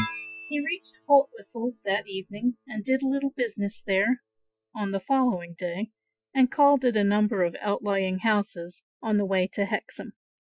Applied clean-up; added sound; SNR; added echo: classical method Wiener filter.